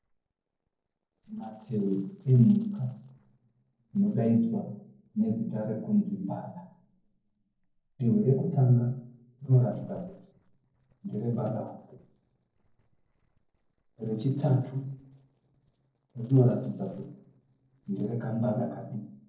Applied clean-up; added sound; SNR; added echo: neural separator model SepFormer DNS4.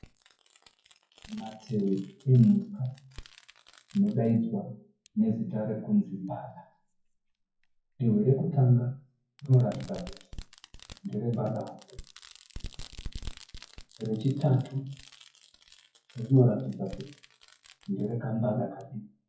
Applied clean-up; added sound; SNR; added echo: classical method WPE with log-MMSE.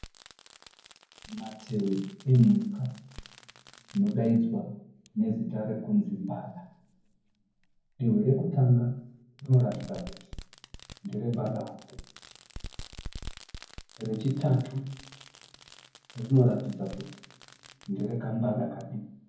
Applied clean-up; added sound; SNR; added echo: none; Fireworks; 19 dB; reverberation time 0.9 s.